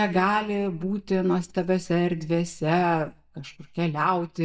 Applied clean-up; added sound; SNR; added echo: neural mask model DeepFilterNet 3.